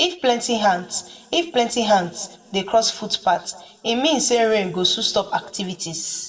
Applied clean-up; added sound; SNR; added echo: none; none; none; reverberation time 1.1 s.